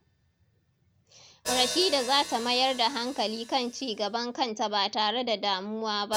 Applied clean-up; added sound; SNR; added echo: none; Hi-hat; 12 dB; none.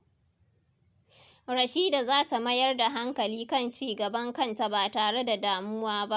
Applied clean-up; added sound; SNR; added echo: none; none; none; none.